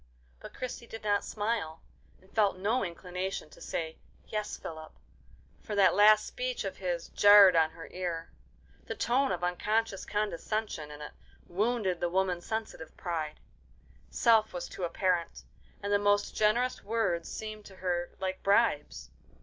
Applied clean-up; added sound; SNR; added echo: none; none; none; none.